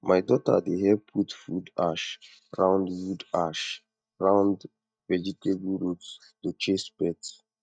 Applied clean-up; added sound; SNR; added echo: neural mask model DeepFilterNet 3.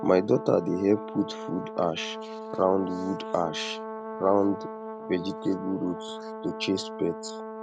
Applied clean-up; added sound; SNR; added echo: none; Brass instrument; 9 dB; none.